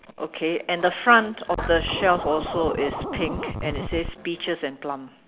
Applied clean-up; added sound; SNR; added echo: none; Scratching (performance technique); 9 dB; none.